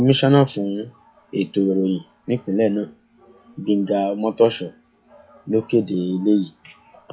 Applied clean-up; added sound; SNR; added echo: classical method log-MMSE.